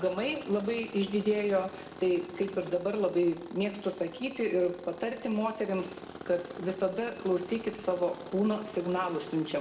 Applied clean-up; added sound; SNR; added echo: none; Tools; 15 dB; reverberation time 0.7 s.